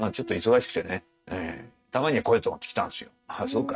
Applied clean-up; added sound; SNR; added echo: neural mask model RNNoise.